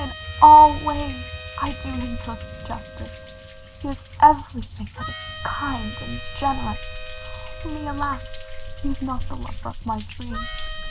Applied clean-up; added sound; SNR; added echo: none; Thunder + Harmonica; 11 dB; none.